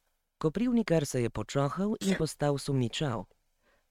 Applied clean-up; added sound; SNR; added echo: neural mask model RNNoise.